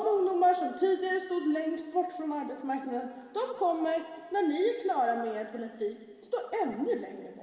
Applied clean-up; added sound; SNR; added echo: none; none; none; reverberation time 1.8 s.